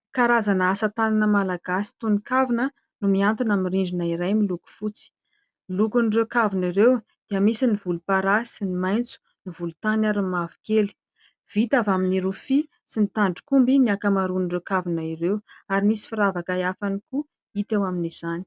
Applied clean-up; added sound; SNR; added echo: none; none; none; none.